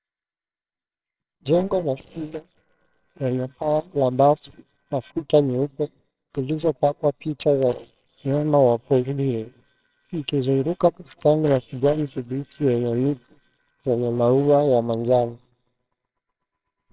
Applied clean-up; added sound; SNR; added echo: neural separator model SepFormer WHAMR!.